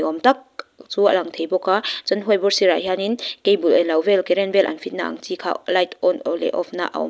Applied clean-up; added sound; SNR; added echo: none; none; none; none.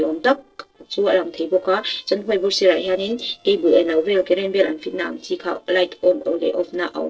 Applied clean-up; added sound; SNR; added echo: neural separator model SepFormer DNS4.